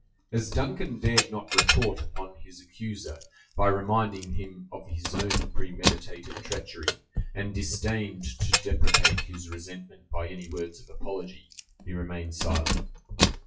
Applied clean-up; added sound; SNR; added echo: classical method WPE with log-MMSE.